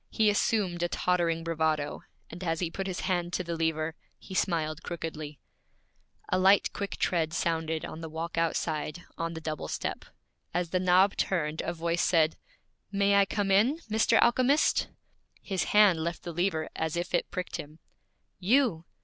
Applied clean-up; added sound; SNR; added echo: none; none; none; none.